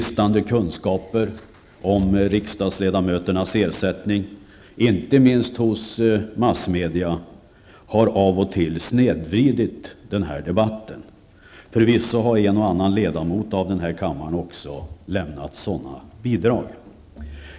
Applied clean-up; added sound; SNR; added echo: none; none; none; none.